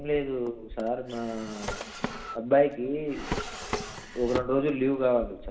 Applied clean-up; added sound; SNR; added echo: none; Drawer open or close; 9 dB; reverberation time 0.8 s.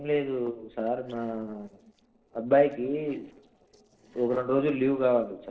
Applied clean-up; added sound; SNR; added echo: neural separator model SepFormer DNS4.